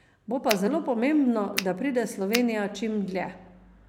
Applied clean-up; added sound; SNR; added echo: none; Finger snapping; 7 dB; none.